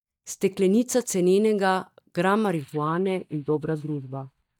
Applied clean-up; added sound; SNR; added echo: neural mask model DeepFilterNet 3.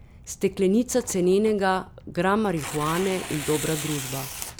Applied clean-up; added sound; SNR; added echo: none; Tearing; 12 dB; none.